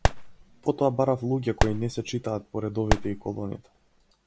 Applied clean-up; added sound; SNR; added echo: none; Fireworks; 1 dB; none.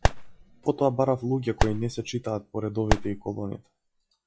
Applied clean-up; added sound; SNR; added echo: classical method log-MMSE.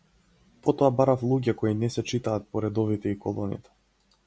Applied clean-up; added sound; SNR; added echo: none; none; none; none.